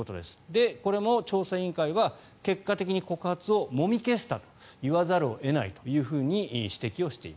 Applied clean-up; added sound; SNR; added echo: none; none; none; none.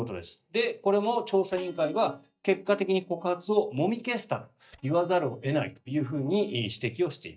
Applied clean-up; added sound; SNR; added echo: neural mask model DeepFilterNet 3.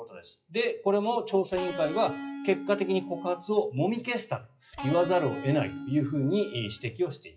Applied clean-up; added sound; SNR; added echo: classical method WPE with log-MMSE.